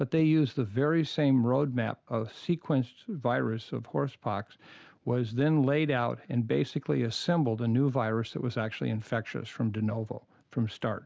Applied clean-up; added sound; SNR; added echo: none; none; none; none.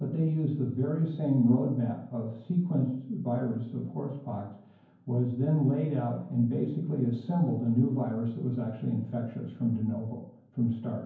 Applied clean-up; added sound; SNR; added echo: none; none; none; reverberation time 0.9 s.